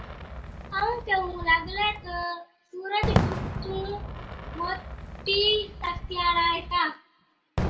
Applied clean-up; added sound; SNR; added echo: none; Fireworks; 4 dB; reverberation time 0.4 s.